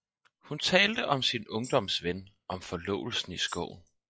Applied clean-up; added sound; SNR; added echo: classical method log-MMSE.